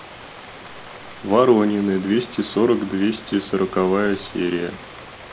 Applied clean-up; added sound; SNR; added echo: none; Rain; 17 dB; none.